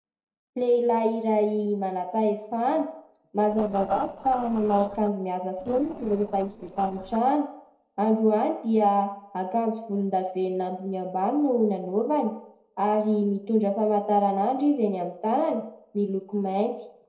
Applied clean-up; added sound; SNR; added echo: neural separator model SepFormer DNS4.